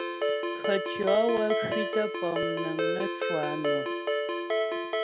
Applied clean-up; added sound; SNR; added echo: none; Ringtone; -2 dB; none.